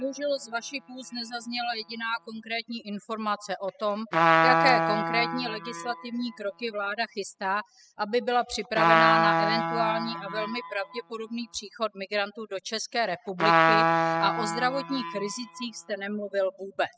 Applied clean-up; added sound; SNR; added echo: classical method spectral subtraction.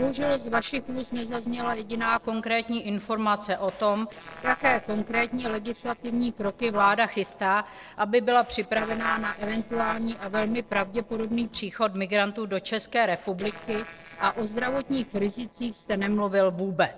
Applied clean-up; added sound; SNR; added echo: neural separator model SepFormer DNS4.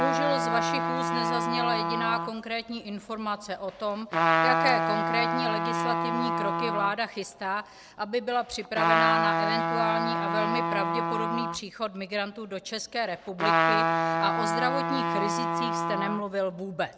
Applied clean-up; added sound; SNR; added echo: none; Trumpet; -3 dB; none.